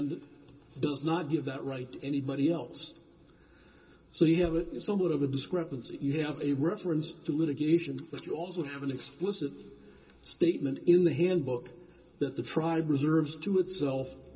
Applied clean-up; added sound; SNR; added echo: none; none; none; reverberation time 0.2 s.